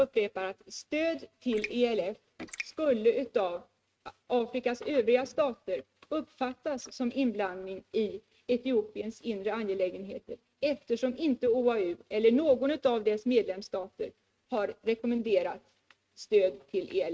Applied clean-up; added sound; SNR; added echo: neural mask model RNNoise.